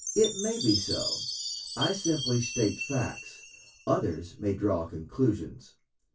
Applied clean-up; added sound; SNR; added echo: none; Chime; 7 dB; reverberation time 0.2 s.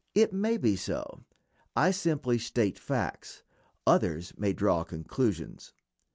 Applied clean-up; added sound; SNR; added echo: none; none; none; none.